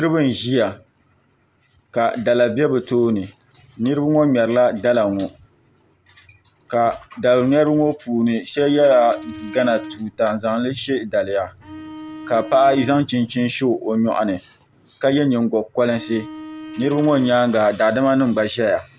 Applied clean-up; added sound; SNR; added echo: none; Bowed string instrument; 16 dB; none.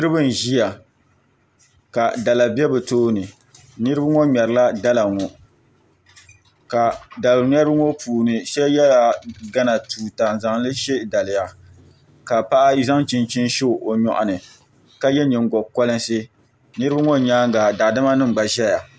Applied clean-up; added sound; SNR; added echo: none; none; none; none.